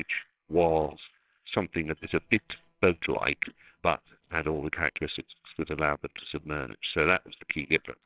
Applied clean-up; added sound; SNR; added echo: neural separator model SepFormer WHAMR!.